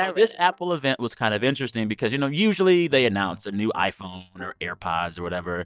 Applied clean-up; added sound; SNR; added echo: neural mask model DeepFilterNet 3.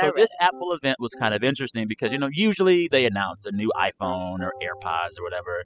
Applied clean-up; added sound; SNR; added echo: classical method spectral subtraction.